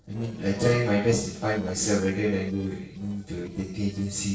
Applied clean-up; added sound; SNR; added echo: neural separator model SepFormer DNS4.